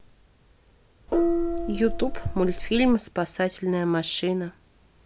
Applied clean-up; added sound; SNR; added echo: none; Gong; -1 dB; none.